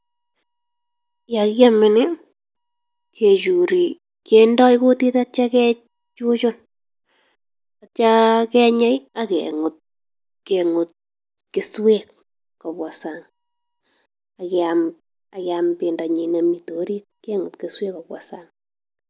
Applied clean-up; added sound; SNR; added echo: none; none; none; none.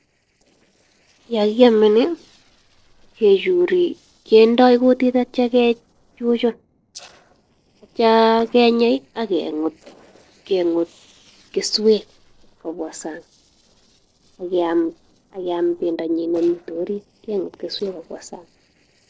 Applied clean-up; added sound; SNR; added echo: neural separator model SepFormer DNS4.